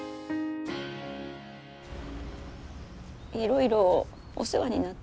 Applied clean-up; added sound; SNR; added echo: none; none; none; none.